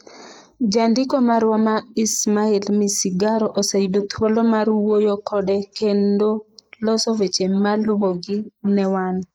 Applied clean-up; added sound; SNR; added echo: neural mask model Resemble Enhance denoiser.